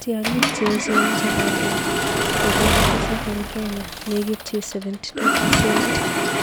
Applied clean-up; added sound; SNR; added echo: none; Mechanisms + Accelerating, revving, vroom / Mechanisms; -5 dB; none.